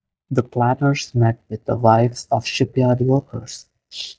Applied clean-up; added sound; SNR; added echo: neural mask model DeepFilterNet 3.